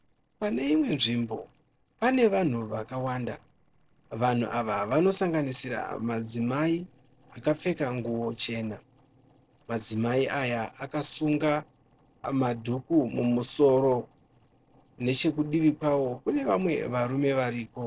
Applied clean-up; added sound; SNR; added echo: neural separator model SepFormer DNS4.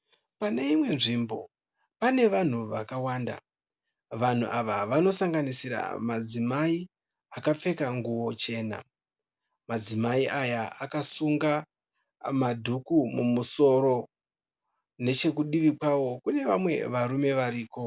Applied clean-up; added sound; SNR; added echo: none; none; none; none.